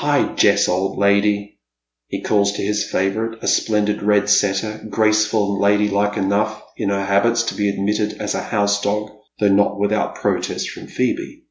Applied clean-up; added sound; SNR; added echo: none; none; none; none.